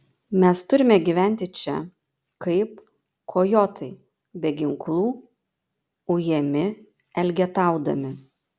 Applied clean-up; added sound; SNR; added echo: none; none; none; none.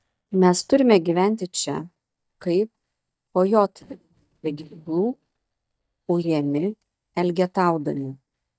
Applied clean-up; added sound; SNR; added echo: neural mask model DeepFilterNet 3.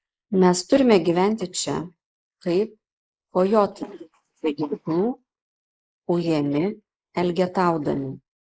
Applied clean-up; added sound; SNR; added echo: neural mask model Resemble Enhance denoiser.